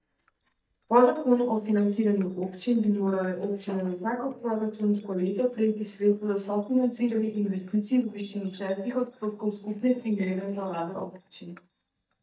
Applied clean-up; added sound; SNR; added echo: neural mask model DeepFilterNet 3.